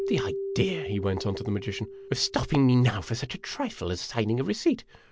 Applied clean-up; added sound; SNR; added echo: none; Keyboard (musical); 10 dB; none.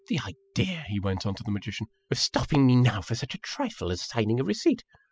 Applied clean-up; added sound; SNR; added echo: classical method spectral subtraction.